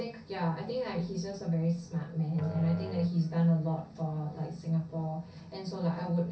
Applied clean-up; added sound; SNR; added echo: none; Musical instrument; 14 dB; reverberation time 0.3 s.